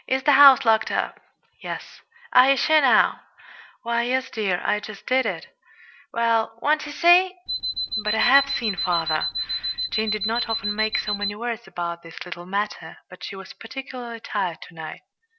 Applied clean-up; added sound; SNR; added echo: none; Alarm; 3 dB; none.